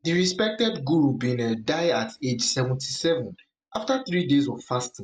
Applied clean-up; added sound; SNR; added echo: none; none; none; none.